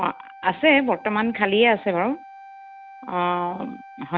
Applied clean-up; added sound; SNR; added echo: none; Wind instrument, woodwind instrument; 20 dB; none.